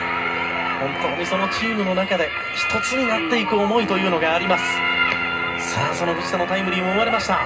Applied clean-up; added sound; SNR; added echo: none; Wind instrument, woodwind instrument; 11 dB; reverberation time 0.2 s.